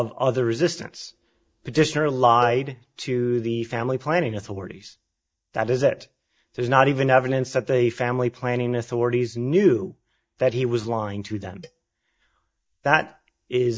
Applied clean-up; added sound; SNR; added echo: neural mask model DeepFilterNet 3.